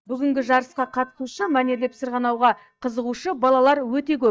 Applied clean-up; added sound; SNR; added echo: neural mask model DeepFilterNet 3.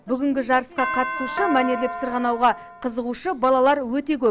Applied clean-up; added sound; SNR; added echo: none; Doorbell; 7 dB; none.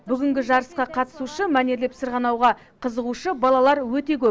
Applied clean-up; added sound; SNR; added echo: none; none; none; none.